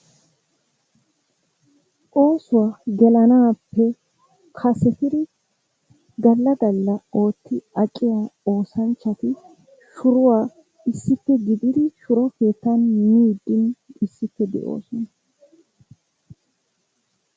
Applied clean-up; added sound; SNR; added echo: none; none; none; none.